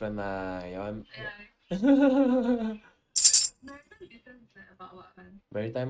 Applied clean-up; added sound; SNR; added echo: neural mask model RNNoise.